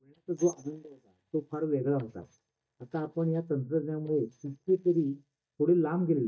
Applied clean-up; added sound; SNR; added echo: neural mask model DeepFilterNet 3.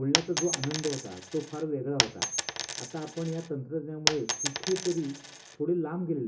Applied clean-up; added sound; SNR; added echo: none; Coin (dropping); 0 dB; reverberation time 0.2 s.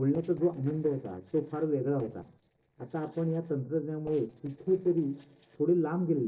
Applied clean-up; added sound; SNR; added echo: neural separator model SepFormer DNS4.